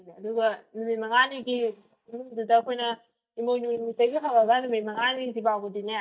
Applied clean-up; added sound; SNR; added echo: neural mask model DeepFilterNet 3.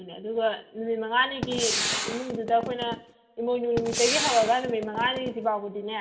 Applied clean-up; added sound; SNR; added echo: none; Gunshot, gunfire; 3 dB; reverberation time 0.6 s.